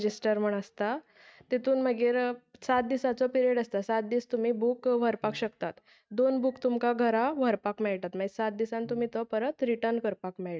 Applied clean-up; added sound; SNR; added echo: neural mask model RNNoise.